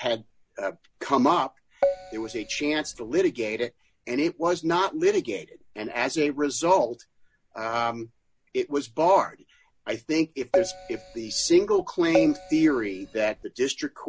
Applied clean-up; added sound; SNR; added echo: none; Keyboard (musical); 4 dB; none.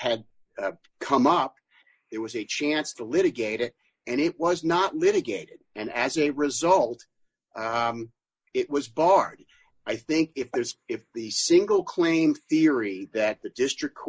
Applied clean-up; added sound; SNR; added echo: neural mask model Resemble Enhance denoiser.